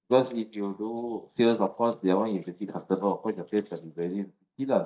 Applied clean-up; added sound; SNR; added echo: neural mask model DeepFilterNet 3.